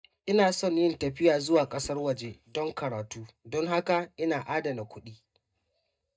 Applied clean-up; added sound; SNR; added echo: neural mask model DeepFilterNet 3.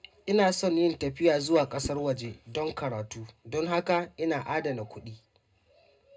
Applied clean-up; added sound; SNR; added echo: none; Whoosh, swoosh, swish; 18 dB; reverberation time 0.2 s.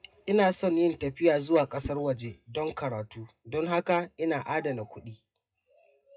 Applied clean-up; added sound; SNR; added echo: classical method WPE with log-MMSE.